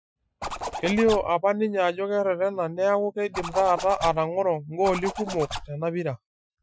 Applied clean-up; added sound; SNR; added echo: classical method Wiener filter.